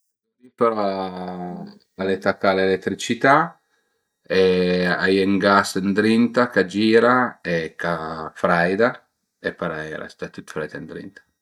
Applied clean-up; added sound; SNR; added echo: neural mask model DeepFilterNet 3.